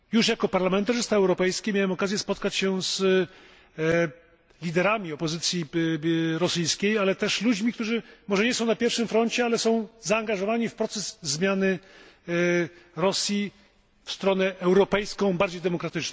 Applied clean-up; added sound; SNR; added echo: none; none; none; none.